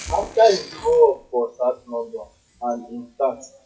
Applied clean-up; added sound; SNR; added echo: classical method WPE with log-MMSE.